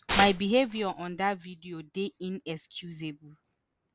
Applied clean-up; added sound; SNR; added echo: none; Tearing; 1 dB; none.